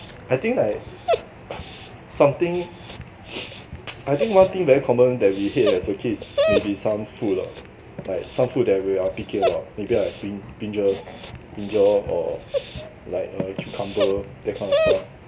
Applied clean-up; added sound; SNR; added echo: none; Dog; 6 dB; reverberation time 0.7 s.